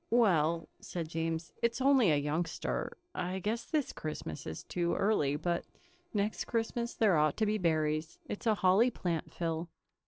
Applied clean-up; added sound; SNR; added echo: neural separator model SepFormer DNS4.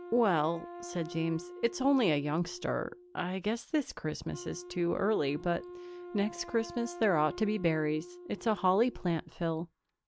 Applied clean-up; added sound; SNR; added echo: none; Wind instrument, woodwind instrument; 15 dB; none.